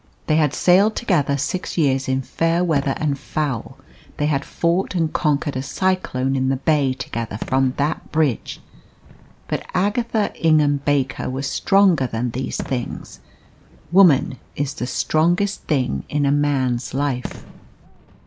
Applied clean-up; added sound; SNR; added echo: none; Fireworks; 20 dB; none.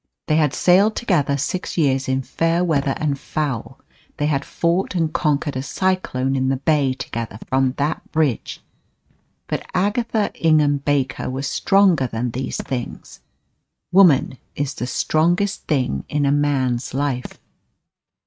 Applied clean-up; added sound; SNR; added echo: neural mask model RNNoise.